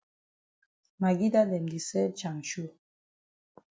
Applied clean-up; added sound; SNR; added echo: none; none; none; none.